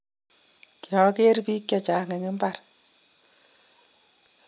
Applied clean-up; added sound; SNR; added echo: none; none; none; none.